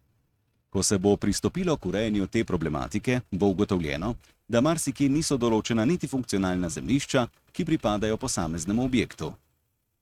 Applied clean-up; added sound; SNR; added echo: neural mask model RNNoise.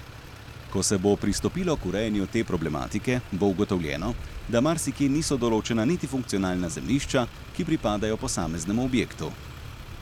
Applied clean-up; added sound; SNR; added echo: none; Motor vehicle (road); 13 dB; none.